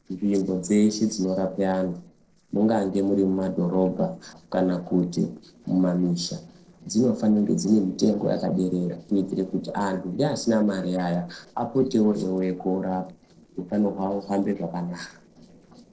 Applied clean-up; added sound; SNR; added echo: neural separator model SepFormer DNS4.